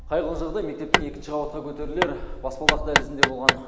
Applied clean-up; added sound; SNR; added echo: none; Hammer; -4 dB; none.